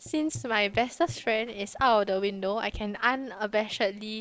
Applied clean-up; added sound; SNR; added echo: neural separator model SepFormer DNS4.